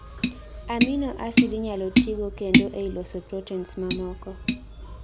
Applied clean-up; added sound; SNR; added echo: none; Tap; -5 dB; none.